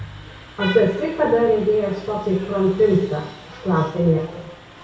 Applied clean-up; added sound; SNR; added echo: none; Vehicle horn, car horn, honking; 17 dB; reverberation time 0.6 s.